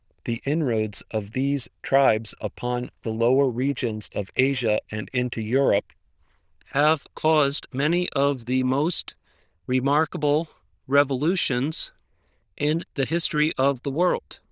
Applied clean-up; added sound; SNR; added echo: neural diffusion model UNIVERSE++.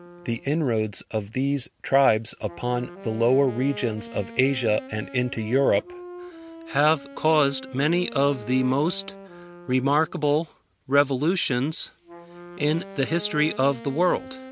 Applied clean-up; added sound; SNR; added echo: none; Wind instrument, woodwind instrument; 17 dB; none.